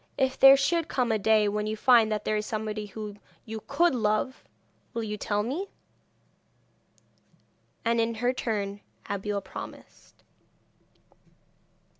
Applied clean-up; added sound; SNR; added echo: none; none; none; none.